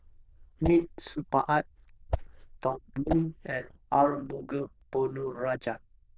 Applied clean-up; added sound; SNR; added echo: neural diffusion model UNIVERSE++.